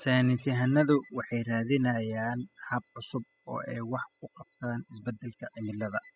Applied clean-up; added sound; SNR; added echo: classical method spectral subtraction.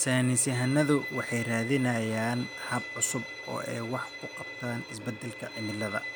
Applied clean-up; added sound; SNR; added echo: none; Bowed string instrument; 10 dB; none.